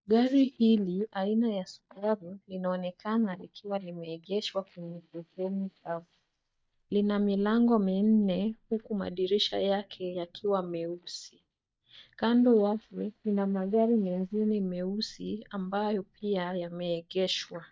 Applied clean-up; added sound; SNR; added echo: neural mask model DeepFilterNet 3.